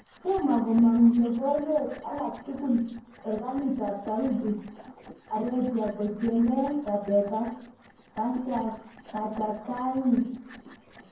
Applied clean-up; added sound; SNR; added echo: neural separator model SepFormer DNS4.